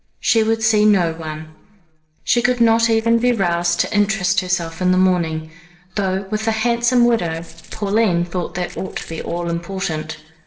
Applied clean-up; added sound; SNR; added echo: neural separator model SepFormer DNS4.